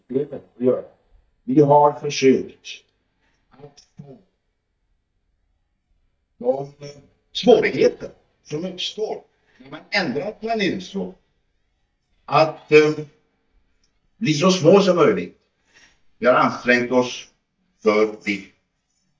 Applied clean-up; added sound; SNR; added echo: neural mask model DeepFilterNet 3.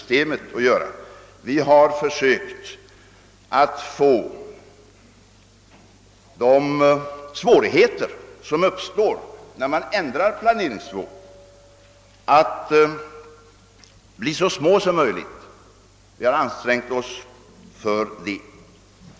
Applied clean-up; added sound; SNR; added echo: none; none; none; none.